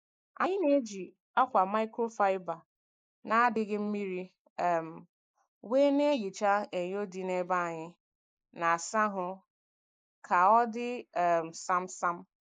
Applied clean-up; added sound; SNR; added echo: neural mask model Resemble Enhance denoiser.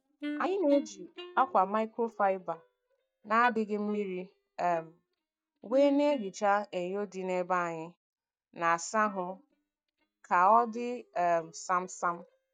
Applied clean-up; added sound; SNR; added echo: neural mask model DeepFilterNet 3.